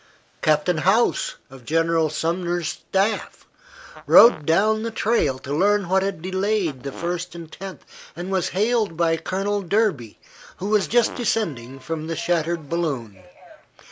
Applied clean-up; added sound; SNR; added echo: none; Fart; 18 dB; none.